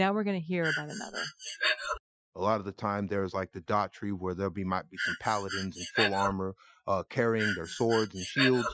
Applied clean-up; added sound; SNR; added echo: classical method Wiener filter.